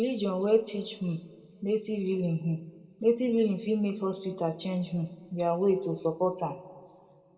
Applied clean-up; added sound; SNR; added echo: none; none; none; reverberation time 1.4 s.